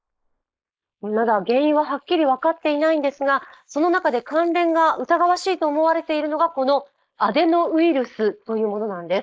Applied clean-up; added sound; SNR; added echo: neural mask model Resemble Enhance denoiser.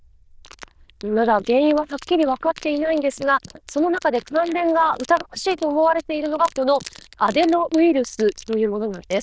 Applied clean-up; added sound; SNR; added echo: neural diffusion model UNIVERSE++.